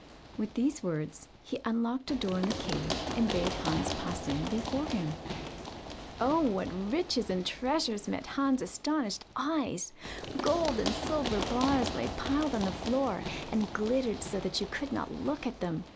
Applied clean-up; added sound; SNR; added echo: none; Run; 7 dB; none.